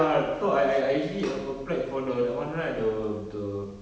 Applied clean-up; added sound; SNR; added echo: none; none; none; none.